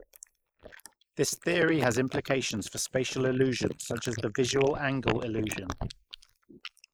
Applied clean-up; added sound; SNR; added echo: neural mask model Resemble Enhance denoiser.